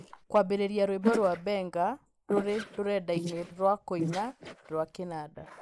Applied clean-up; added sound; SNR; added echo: neural mask model Resemble Enhance denoiser.